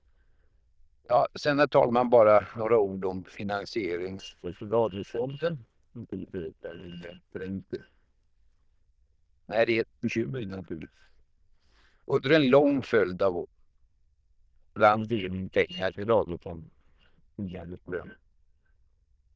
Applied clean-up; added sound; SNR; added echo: neural diffusion model UNIVERSE++.